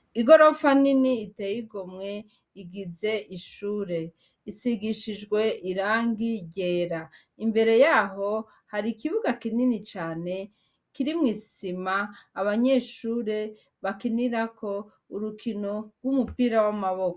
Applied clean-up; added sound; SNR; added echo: none; none; none; none.